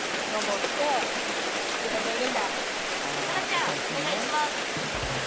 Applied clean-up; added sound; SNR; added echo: none; Rain; -3 dB; none.